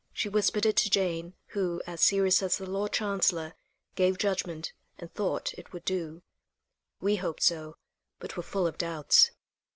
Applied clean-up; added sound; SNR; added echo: none; none; none; none.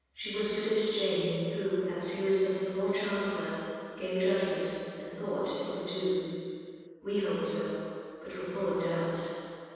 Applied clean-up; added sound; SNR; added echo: none; none; none; reverberation time 2.1 s.